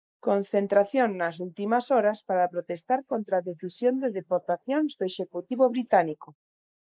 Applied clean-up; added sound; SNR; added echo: neural mask model Resemble Enhance denoiser.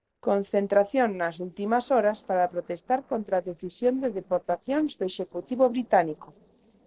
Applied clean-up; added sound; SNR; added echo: neural separator model SepFormer DNS4.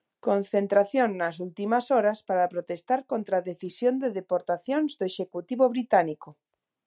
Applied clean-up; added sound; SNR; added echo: none; none; none; none.